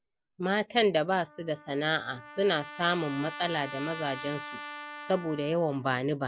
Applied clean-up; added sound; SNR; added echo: none; Trumpet; 14 dB; none.